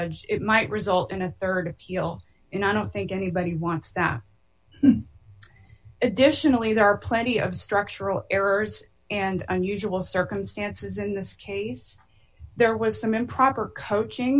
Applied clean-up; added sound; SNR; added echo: none; none; none; none.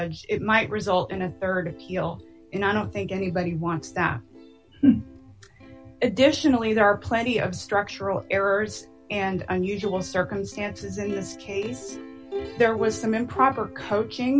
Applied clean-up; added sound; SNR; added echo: none; Plucked string instrument; 16 dB; none.